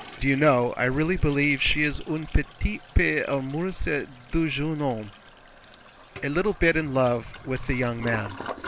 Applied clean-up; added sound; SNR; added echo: none; Toilet flush; 17 dB; none.